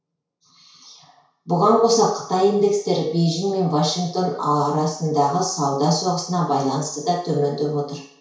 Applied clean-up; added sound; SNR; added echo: none; none; none; reverberation time 0.6 s.